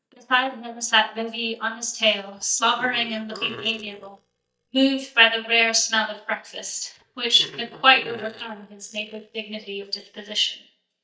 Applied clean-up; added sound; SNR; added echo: neural mask model DeepFilterNet 3.